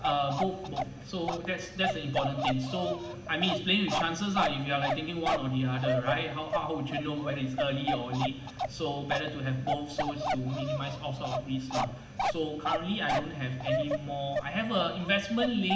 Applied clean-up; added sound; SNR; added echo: none; Bark; 3 dB; reverberation time 0.8 s.